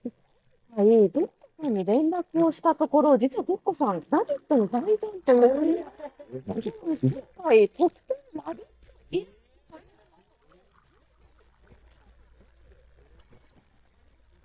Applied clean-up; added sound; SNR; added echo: neural mask model DeepFilterNet 3.